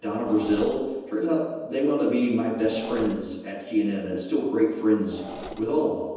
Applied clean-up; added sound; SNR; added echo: none; Engine / Mechanisms; 15 dB; reverberation time 1.1 s.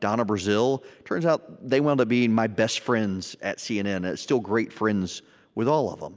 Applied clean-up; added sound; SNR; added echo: none; none; none; none.